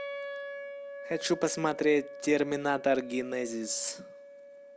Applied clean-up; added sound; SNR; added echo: none; Wind instrument, woodwind instrument; 12 dB; none.